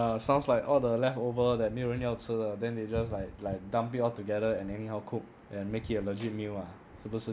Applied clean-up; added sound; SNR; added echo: none; none; none; none.